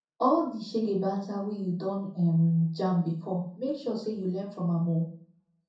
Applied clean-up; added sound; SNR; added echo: none; none; none; reverberation time 0.5 s.